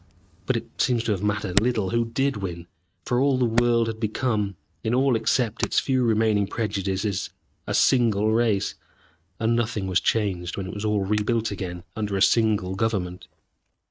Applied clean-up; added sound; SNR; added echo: neural mask model RNNoise.